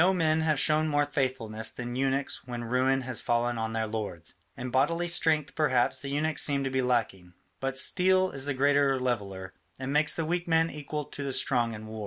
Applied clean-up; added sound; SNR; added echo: none; none; none; none.